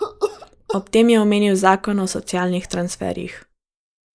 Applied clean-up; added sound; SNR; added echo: neural mask model Resemble Enhance denoiser.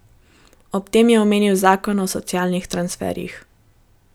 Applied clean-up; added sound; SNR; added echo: none; none; none; none.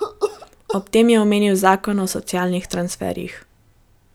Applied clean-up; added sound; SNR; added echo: none; Cough; 13 dB; none.